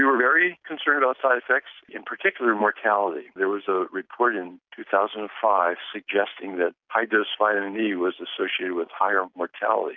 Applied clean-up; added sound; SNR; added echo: none; none; none; none.